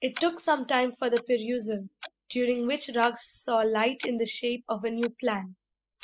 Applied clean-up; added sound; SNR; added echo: classical method spectral subtraction.